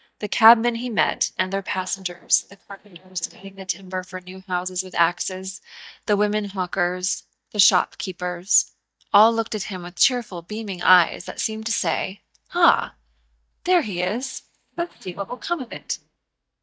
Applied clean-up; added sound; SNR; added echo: neural mask model DeepFilterNet 3.